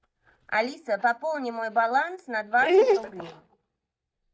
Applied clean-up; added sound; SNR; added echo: neural mask model DeepFilterNet 3.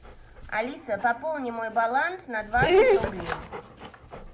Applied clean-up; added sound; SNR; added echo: none; Dog; -1 dB; reverberation time 0.3 s.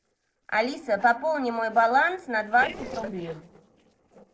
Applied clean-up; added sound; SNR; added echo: neural separator model SepFormer DNS4.